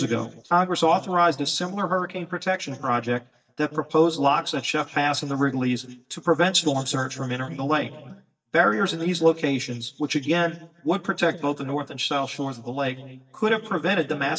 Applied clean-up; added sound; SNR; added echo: neural mask model DeepFilterNet 3.